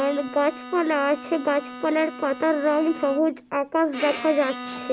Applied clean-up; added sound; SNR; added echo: none; Bowed string instrument; 13 dB; none.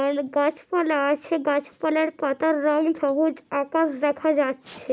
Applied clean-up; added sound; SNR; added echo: none; none; none; none.